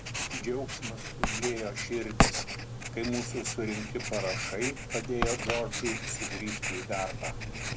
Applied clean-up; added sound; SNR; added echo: none; Writing; -2 dB; none.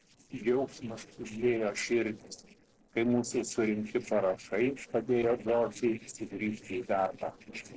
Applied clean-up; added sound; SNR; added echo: neural separator model SepFormer DNS4.